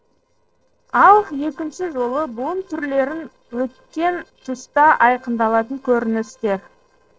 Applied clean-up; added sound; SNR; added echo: neural separator model SepFormer DNS4.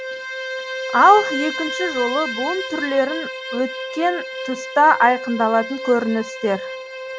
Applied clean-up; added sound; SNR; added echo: none; Bowed string instrument; 8 dB; none.